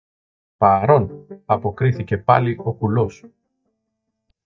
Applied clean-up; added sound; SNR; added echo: neural mask model DeepFilterNet 3.